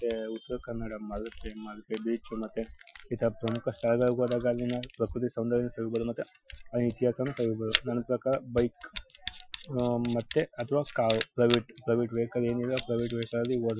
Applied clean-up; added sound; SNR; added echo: classical method Wiener filter.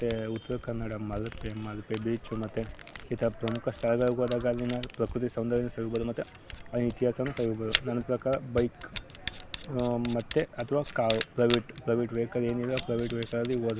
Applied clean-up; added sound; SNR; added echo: none; Camera; 10 dB; none.